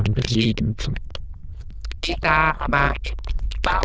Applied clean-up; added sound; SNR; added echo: neural diffusion model UNIVERSE++.